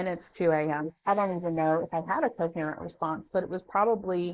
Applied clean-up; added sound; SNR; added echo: neural mask model Resemble Enhance denoiser.